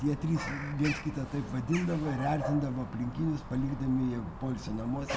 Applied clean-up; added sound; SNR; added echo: none; Bird vocalization, bird call, bird song; 12 dB; none.